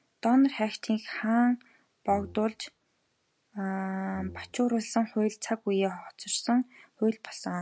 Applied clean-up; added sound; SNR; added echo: none; Brass instrument; 18 dB; none.